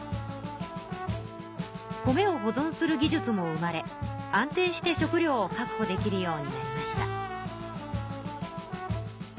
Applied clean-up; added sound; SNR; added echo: none; none; none; none.